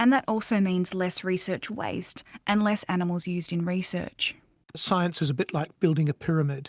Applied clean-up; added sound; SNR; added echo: none; none; none; none.